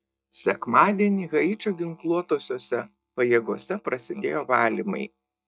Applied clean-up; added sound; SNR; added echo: neural mask model DeepFilterNet 3.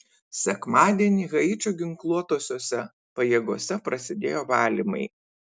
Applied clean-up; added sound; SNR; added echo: none; none; none; none.